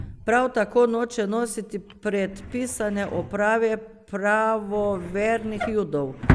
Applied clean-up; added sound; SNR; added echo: none; Drawer open or close; 8 dB; none.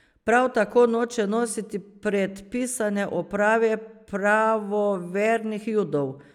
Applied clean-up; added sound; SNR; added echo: none; none; none; none.